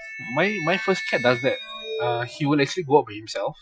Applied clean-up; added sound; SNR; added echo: classical method Wiener filter.